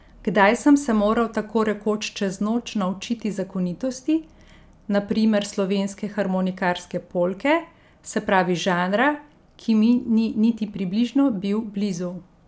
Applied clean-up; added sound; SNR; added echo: none; none; none; none.